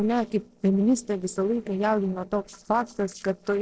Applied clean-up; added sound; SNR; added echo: neural separator model SepFormer DNS4.